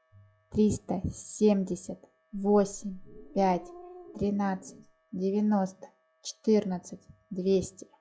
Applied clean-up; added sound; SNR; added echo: classical method log-MMSE.